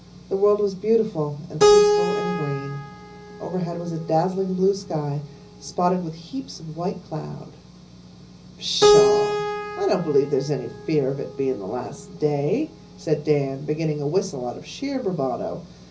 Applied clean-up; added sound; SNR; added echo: none; Keyboard (musical); 1 dB; reverberation time 0.5 s.